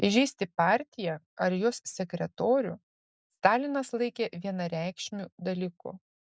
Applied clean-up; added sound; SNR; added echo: none; none; none; none.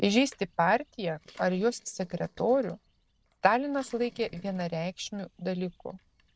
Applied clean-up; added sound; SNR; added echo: neural separator model SepFormer DNS4.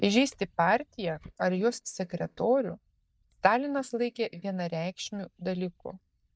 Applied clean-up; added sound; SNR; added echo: neural mask model DeepFilterNet 3.